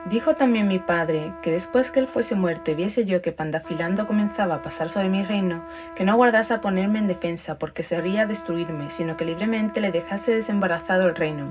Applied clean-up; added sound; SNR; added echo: none; Trumpet; 15 dB; reverberation time 0.4 s.